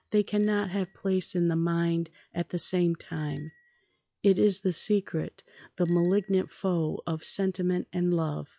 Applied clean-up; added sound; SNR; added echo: classical method log-MMSE.